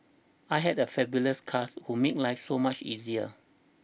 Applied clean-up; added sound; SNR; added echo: none; none; none; none.